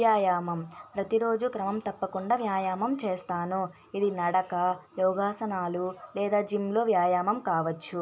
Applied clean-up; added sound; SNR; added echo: none; none; none; none.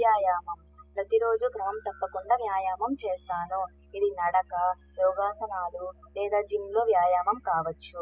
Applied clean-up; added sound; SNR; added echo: classical method spectral subtraction.